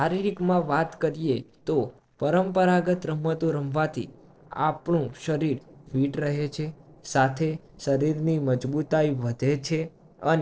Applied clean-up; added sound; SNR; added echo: neural separator model SepFormer DNS4.